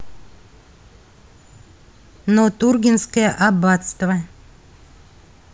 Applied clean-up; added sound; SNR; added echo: none; none; none; none.